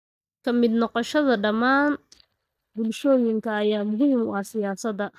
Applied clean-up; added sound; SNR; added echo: neural mask model DeepFilterNet 3.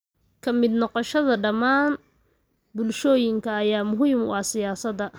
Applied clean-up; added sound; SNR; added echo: none; none; none; none.